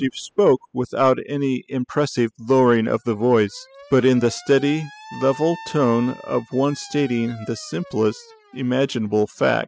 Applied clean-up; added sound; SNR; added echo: classical method spectral subtraction.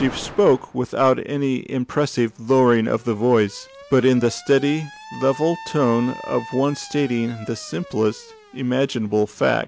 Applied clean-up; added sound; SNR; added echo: none; Alarm; 19 dB; none.